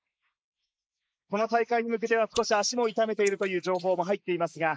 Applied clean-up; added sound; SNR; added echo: neural mask model Resemble Enhance denoiser.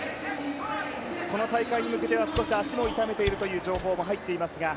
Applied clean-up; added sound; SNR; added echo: none; Mechanisms; 10 dB; none.